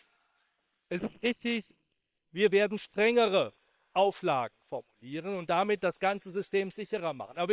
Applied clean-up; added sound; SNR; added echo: neural separator model SepFormer WHAM!.